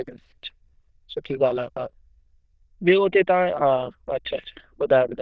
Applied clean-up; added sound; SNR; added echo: neural diffusion model UNIVERSE++.